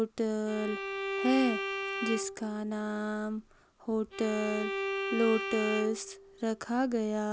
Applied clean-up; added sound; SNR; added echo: none; Bowed string instrument; 5 dB; none.